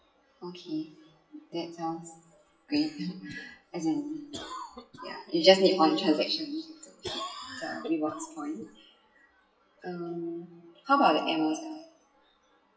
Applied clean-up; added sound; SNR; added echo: classical method WPE with log-MMSE.